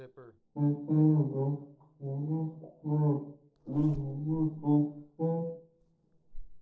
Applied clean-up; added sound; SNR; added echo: neural separator model SepFormer DNS4.